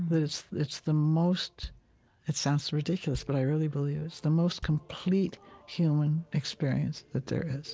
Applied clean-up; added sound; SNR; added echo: none; Bass drum; 19 dB; none.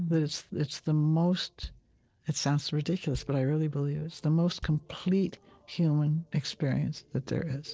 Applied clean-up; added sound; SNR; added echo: neural separator model SepFormer DNS4.